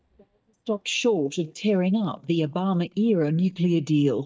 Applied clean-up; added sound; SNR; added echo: neural mask model DeepFilterNet 3.